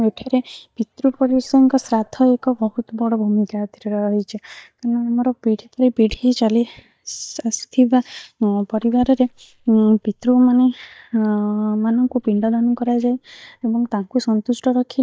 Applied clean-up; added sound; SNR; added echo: neural mask model DeepFilterNet 3.